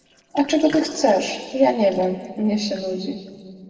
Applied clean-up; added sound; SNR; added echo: neural separator model SepFormer DNS4.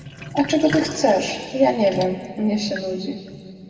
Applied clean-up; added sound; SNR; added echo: none; Sink (filling or washing); 14 dB; reverberation time 2.1 s.